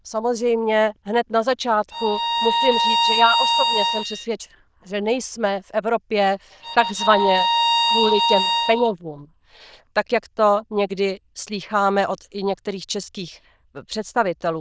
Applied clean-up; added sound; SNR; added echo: neural diffusion model UNIVERSE++.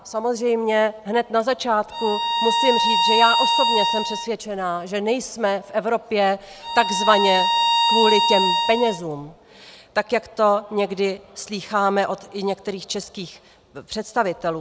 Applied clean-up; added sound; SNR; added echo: none; Bowed string instrument; -2 dB; none.